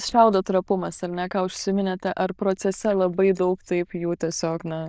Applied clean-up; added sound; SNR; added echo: neural diffusion model UNIVERSE++.